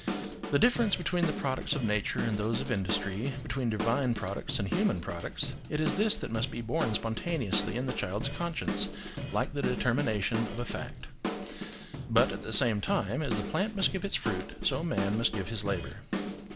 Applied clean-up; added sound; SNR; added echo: none; Drum / Drum kit; 6 dB; none.